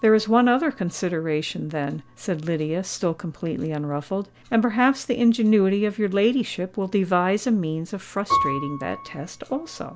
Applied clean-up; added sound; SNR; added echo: none; Piano; 13 dB; none.